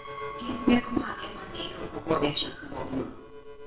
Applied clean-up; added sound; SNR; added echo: neural separator model SepFormer WHAMR!.